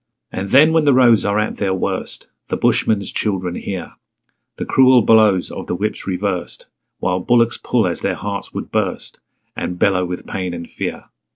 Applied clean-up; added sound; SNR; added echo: none; none; none; none.